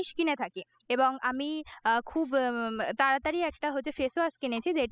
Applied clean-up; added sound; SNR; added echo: classical method spectral subtraction.